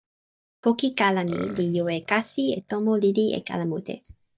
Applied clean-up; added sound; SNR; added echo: neural mask model DeepFilterNet 3.